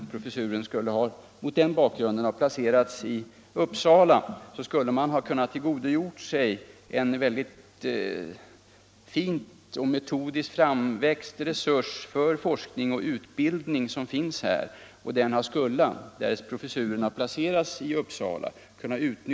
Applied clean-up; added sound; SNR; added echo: none; none; none; none.